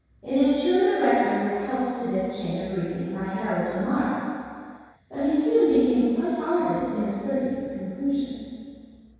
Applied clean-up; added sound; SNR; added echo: none; none; none; reverberation time 2.0 s.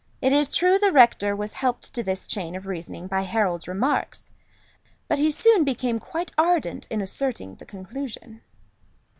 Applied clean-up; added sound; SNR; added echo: none; none; none; none.